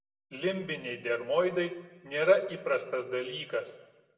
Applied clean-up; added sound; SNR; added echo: none; none; none; reverberation time 0.7 s.